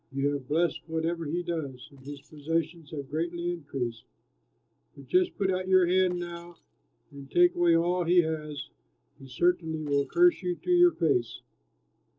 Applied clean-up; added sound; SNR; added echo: neural separator model SepFormer DNS4.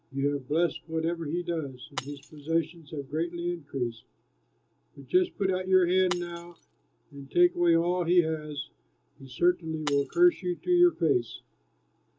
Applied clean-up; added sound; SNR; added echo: none; Shatter; 20 dB; reverberation time 0.2 s.